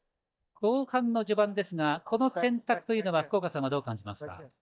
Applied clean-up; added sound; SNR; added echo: neural mask model DeepFilterNet 3.